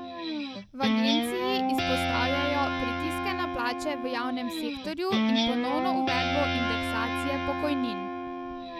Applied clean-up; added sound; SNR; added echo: none; Guitar; -3 dB; none.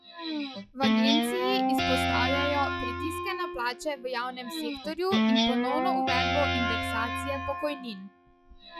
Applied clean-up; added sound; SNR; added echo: classical method log-MMSE.